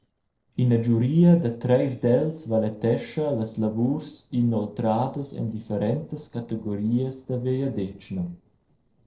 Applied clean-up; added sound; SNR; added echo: neural separator model SepFormer DNS4.